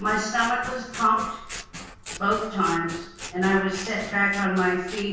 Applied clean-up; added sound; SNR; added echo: none; Scissors; 14 dB; reverberation time 0.6 s.